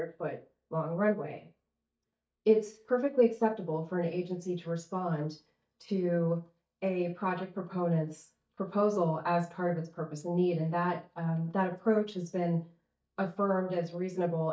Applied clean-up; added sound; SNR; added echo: neural mask model DeepFilterNet 3.